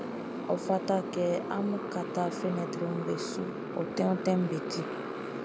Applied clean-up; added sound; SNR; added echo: none; Motorcycle; 4 dB; none.